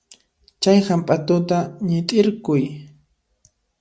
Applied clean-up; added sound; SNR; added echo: none; none; none; none.